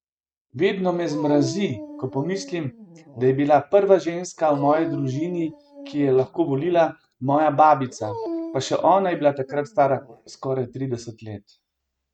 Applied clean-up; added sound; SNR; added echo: neural mask model RNNoise.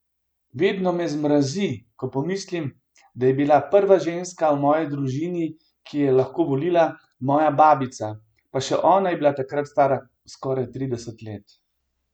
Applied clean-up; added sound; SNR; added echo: none; none; none; none.